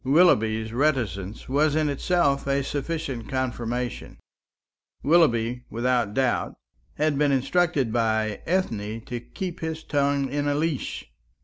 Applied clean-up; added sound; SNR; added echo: none; none; none; none.